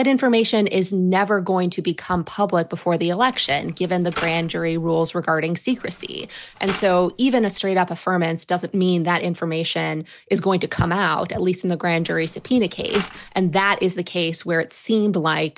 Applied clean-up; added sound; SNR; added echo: none; Mechanisms; 16 dB; none.